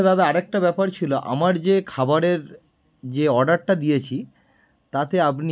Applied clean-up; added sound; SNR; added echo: none; none; none; none.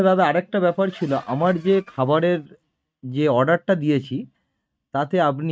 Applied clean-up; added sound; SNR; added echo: neural mask model RNNoise.